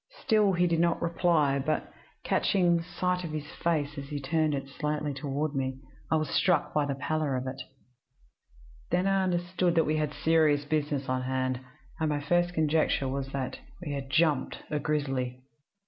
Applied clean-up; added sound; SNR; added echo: none; none; none; none.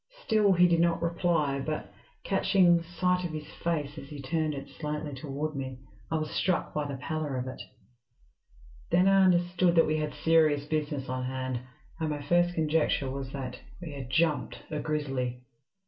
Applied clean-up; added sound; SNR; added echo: none; none; none; reverberation time 0.2 s.